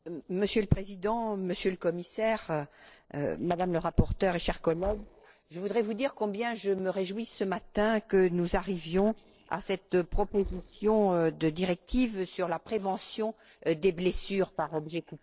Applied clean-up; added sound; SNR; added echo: neural separator model SepFormer DNS4.